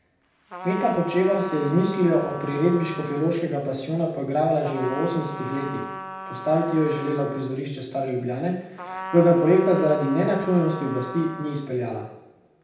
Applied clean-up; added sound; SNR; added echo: none; Trumpet; 13 dB; reverberation time 0.8 s.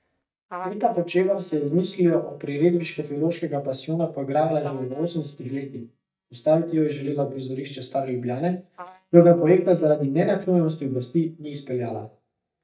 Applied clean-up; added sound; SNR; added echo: neural mask model DeepFilterNet 3.